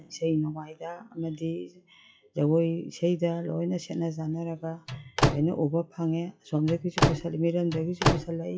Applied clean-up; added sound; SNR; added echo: classical method WPE with log-MMSE.